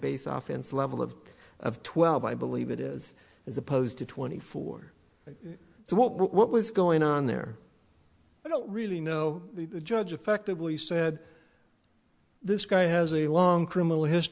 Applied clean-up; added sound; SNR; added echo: none; none; none; none.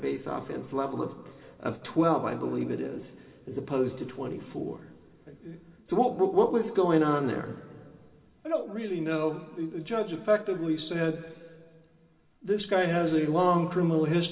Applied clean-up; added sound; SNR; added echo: none; none; none; reverberation time 2.1 s.